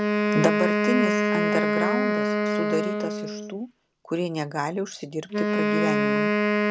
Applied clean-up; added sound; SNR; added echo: none; Wind instrument, woodwind instrument; -5 dB; none.